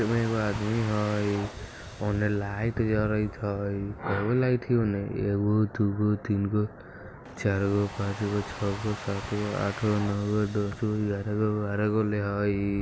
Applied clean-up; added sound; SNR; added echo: none; Domestic sounds, home sounds; 17 dB; none.